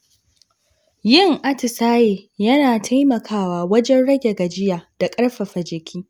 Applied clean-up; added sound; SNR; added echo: none; none; none; none.